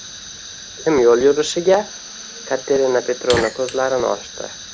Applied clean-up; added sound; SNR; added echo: none; Fire; 13 dB; none.